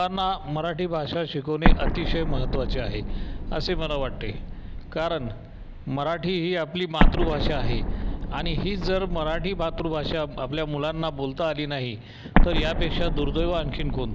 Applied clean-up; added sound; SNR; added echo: none; Explosion; -2 dB; none.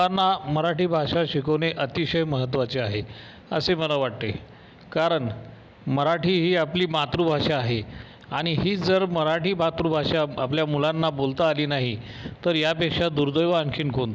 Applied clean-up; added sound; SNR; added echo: none; none; none; none.